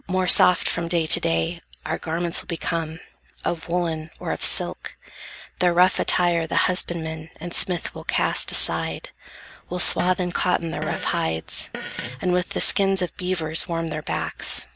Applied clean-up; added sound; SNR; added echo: none; Fart; 14 dB; none.